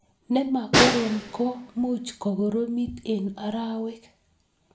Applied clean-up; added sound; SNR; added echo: none; Snare drum; 1 dB; reverberation time 0.4 s.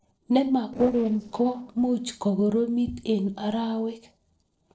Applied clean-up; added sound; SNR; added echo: neural separator model SepFormer DNS4.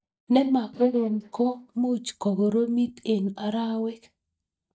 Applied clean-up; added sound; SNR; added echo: neural mask model DeepFilterNet 3.